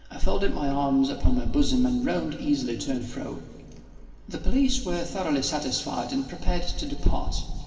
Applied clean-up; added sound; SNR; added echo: none; none; none; reverberation time 2.2 s.